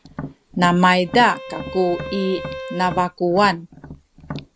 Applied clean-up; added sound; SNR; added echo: none; Tap + Bowed string instrument; 12 dB; none.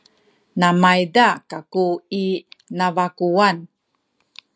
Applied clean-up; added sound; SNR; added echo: none; none; none; none.